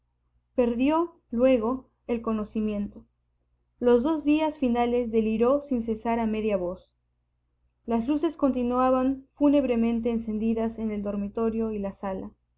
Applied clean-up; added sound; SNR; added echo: none; none; none; none.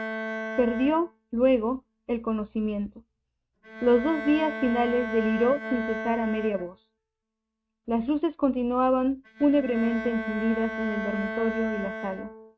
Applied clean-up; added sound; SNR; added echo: neural mask model RNNoise.